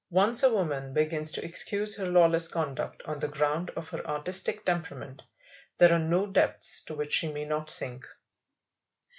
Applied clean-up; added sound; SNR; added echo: none; none; none; none.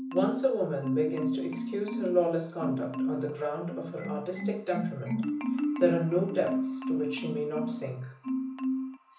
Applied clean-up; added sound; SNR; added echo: none; Marimba, xylophone; 1 dB; reverberation time 0.7 s.